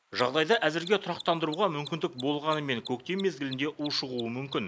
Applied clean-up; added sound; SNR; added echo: neural mask model Resemble Enhance denoiser.